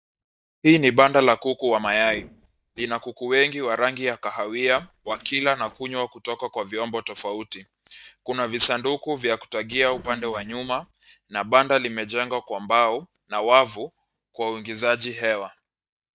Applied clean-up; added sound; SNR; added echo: neural mask model DeepFilterNet 3.